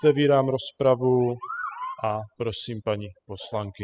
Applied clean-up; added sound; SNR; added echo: classical method spectral subtraction.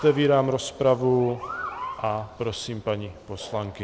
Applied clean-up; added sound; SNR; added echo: none; Motor vehicle (road) / Siren; 15 dB; none.